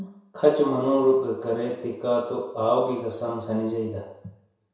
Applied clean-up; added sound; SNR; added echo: none; none; none; reverberation time 0.7 s.